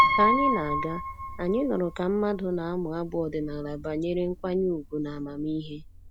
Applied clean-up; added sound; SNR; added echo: none; Piano; 1 dB; none.